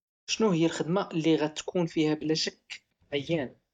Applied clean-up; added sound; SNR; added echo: neural mask model DeepFilterNet 3.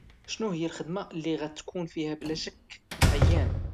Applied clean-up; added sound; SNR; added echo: none; Slam; -4 dB; none.